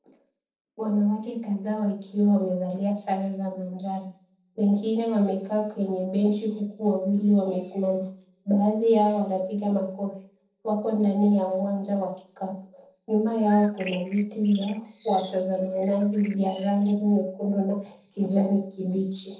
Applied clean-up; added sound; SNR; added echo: neural separator model SepFormer DNS4.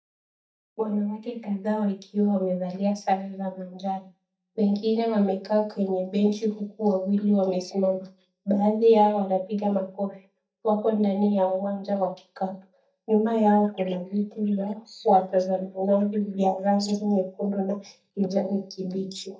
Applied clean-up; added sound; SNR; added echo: neural mask model DeepFilterNet 3.